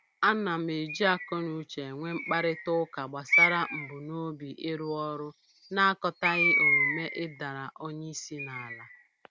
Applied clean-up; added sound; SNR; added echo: none; Bird; 1 dB; none.